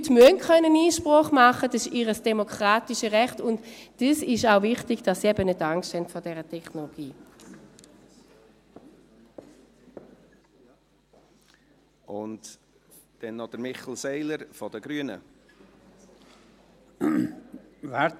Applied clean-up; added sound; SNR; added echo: none; none; none; none.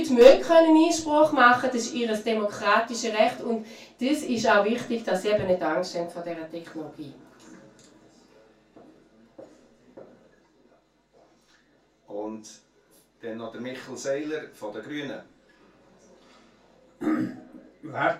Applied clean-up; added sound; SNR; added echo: none; none; none; reverberation time 0.2 s.